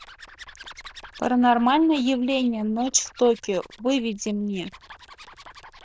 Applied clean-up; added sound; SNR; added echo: neural diffusion model UNIVERSE++.